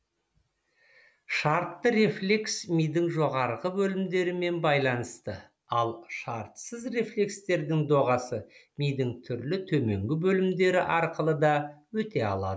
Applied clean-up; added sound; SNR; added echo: none; none; none; none.